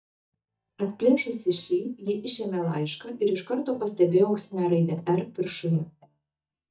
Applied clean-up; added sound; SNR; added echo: neural mask model DeepFilterNet 3.